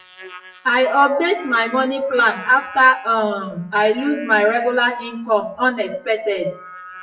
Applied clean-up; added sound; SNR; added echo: classical method WPE with log-MMSE.